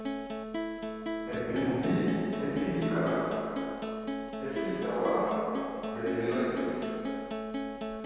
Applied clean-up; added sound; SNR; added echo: none; Acoustic guitar; 3 dB; reverberation time 2.2 s.